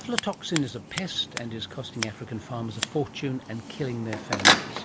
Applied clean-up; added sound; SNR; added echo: none; Scissors; -2 dB; none.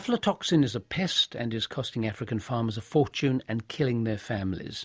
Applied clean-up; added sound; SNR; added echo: none; none; none; none.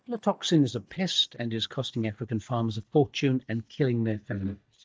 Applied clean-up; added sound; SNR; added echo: neural mask model DeepFilterNet 3.